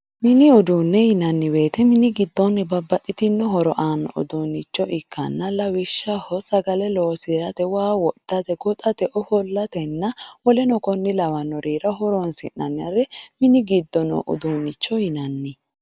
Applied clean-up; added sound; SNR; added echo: none; none; none; none.